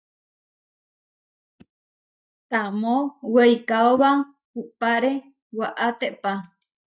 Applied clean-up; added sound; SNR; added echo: neural mask model DeepFilterNet 3.